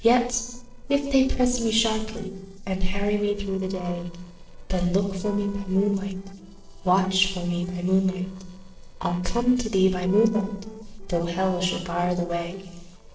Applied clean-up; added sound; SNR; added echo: neural separator model SepFormer DNS4.